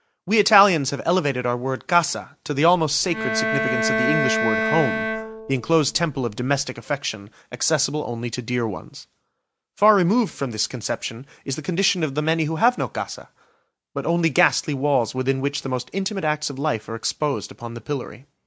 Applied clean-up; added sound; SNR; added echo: none; Bowed string instrument; 2 dB; none.